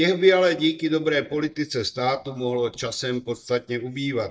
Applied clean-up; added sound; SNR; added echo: neural mask model DeepFilterNet 3.